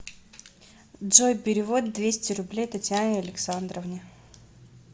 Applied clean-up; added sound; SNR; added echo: none; none; none; none.